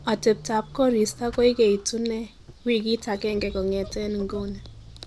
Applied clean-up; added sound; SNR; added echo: none; Squeak / Accelerating, revving, vroom / Vehicle; 17 dB; none.